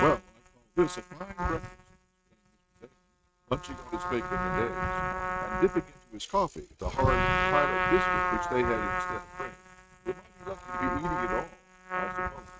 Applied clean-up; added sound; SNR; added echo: neural mask model RNNoise.